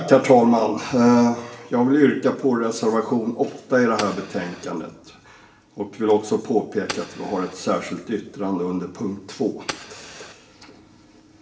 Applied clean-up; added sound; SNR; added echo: none; Fire; 18 dB; reverberation time 0.8 s.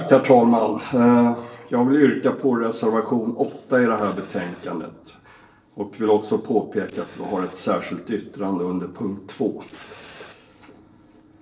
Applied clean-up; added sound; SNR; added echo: neural separator model SepFormer DNS4.